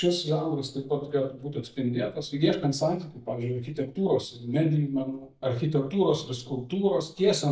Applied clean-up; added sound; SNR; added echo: neural mask model DeepFilterNet 3.